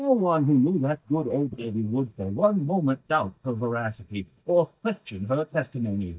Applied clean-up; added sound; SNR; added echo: neural mask model DeepFilterNet 3.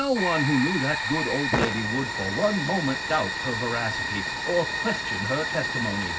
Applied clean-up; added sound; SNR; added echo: none; Fire; 1 dB; reverberation time 0.4 s.